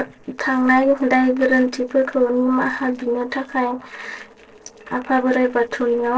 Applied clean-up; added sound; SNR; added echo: neural separator model SepFormer DNS4.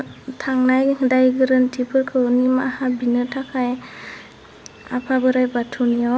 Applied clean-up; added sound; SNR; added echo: none; none; none; none.